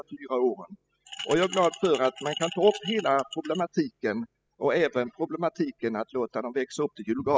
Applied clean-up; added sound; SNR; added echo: classical method spectral subtraction.